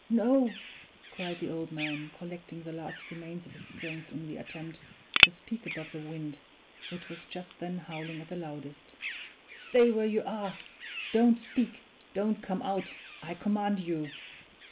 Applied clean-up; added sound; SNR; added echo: none; Bell + Bird vocalization, bird call, bird song; 3 dB; none.